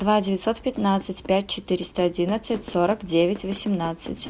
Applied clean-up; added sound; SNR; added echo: none; Fire / Fireworks; 19 dB; none.